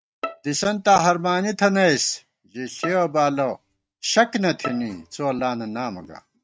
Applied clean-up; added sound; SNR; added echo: neural mask model RNNoise.